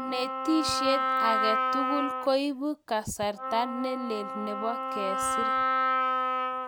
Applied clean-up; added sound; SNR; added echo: none; Wind instrument, woodwind instrument; -2 dB; none.